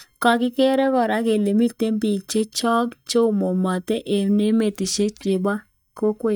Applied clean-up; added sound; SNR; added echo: neural mask model DeepFilterNet 3.